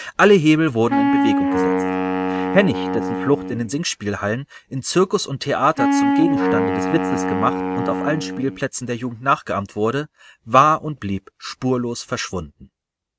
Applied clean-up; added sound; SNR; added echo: neural mask model RNNoise.